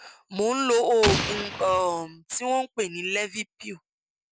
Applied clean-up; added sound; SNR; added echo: none; Explosion; 2 dB; none.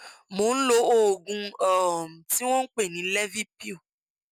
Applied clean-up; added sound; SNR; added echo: none; none; none; none.